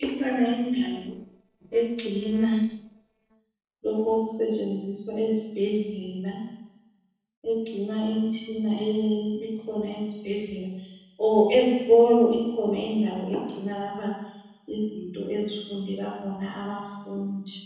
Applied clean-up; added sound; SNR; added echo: neural separator model SepFormer DNS4.